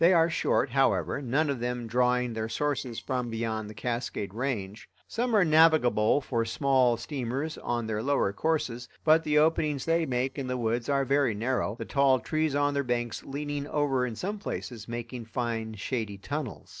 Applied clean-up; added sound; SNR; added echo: neural separator model SepFormer DNS4.